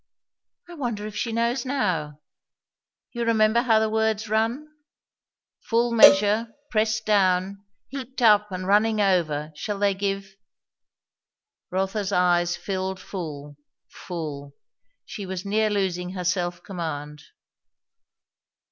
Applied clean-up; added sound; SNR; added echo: none; Cowbell; -1 dB; none.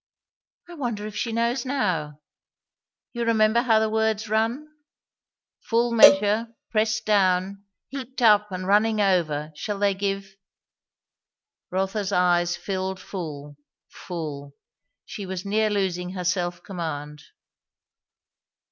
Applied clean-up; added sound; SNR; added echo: neural mask model RNNoise.